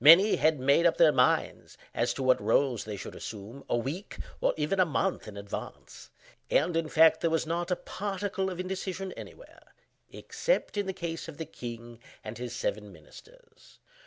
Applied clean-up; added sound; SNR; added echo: none; none; none; none.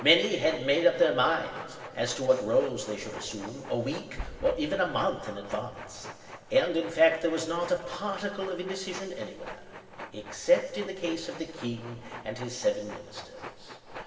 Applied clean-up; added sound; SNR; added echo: none; Train; 15 dB; reverberation time 2.7 s.